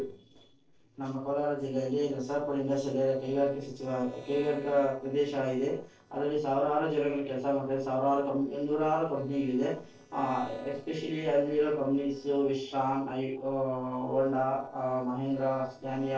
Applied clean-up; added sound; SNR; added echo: neural separator model SepFormer DNS4.